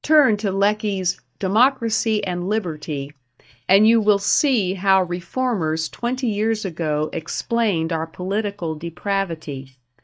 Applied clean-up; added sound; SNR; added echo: neural mask model DeepFilterNet 3.